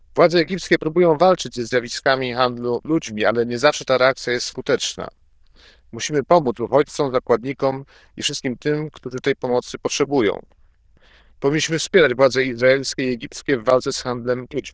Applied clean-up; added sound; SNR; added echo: neural diffusion model UNIVERSE++.